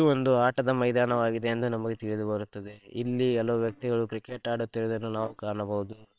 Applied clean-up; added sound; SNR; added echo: neural separator model SepFormer WHAMR!.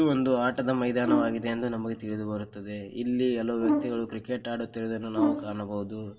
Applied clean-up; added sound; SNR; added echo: none; Brass instrument; 1 dB; reverberation time 1.5 s.